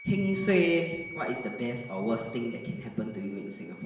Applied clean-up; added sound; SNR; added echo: none; Wind instrument, woodwind instrument; 15 dB; reverberation time 1.1 s.